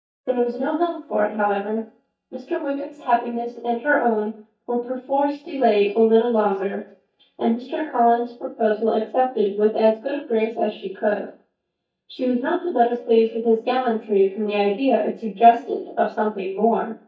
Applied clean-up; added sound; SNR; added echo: neural mask model DeepFilterNet 3.